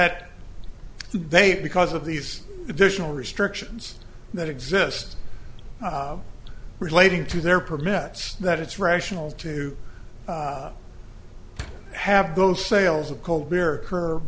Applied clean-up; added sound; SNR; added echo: none; Slam; 17 dB; none.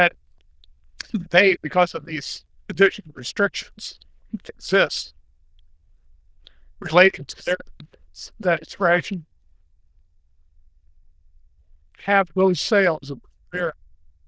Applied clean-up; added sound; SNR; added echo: neural diffusion model UNIVERSE++.